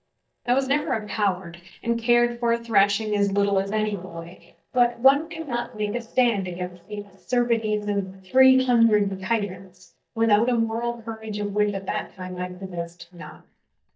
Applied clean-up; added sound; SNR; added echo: neural mask model DeepFilterNet 3.